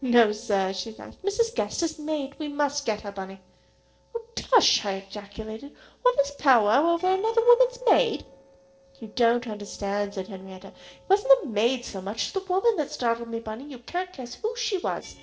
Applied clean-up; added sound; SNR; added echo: neural separator model SepFormer DNS4.